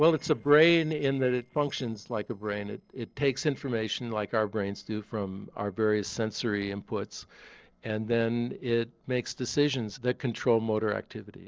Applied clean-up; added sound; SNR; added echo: neural separator model SepFormer DNS4.